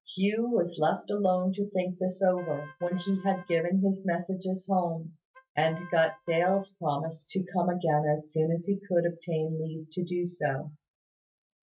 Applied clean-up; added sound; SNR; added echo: neural mask model RNNoise.